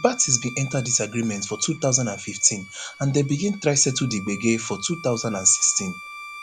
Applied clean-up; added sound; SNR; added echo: none; Bowed string instrument; 16 dB; none.